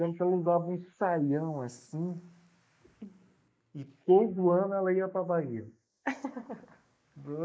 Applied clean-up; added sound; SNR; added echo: neural mask model Resemble Enhance denoiser.